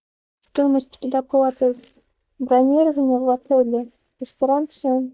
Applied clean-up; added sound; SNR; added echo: neural mask model DeepFilterNet 3.